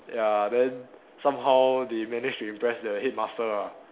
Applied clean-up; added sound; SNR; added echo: none; none; none; none.